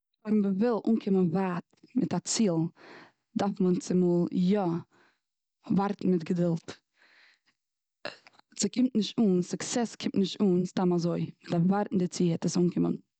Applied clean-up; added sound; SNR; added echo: none; none; none; none.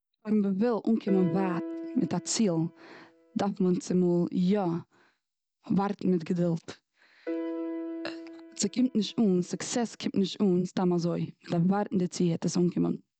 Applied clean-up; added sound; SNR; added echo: none; Piano; 11 dB; none.